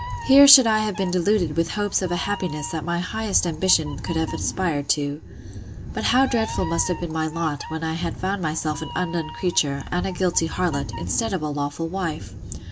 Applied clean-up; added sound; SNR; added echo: none; Meow; 11 dB; none.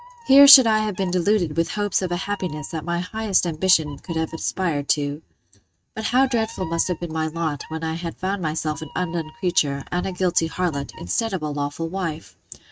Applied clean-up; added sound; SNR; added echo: neural mask model RNNoise.